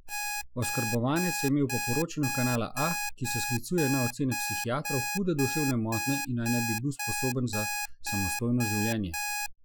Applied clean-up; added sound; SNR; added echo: classical method Wiener filter.